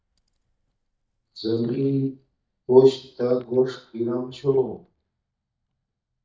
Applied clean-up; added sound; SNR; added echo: neural mask model DeepFilterNet 3.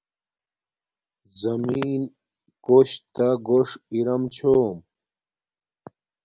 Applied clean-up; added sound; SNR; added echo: none; none; none; none.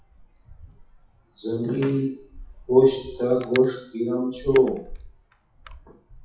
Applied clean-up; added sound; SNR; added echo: classical method WPE with log-MMSE.